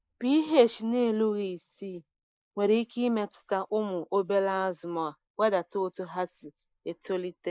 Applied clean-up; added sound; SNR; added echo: neural mask model Resemble Enhance denoiser.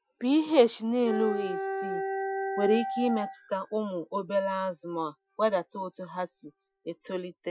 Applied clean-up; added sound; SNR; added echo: classical method Wiener filter.